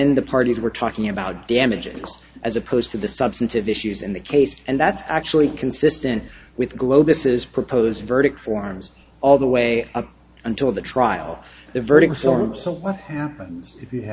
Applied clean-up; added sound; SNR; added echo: none; none; none; none.